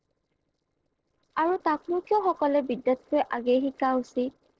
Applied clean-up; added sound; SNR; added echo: neural separator model SepFormer DNS4.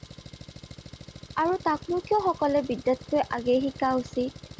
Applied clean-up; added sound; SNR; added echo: none; Engine; 16 dB; none.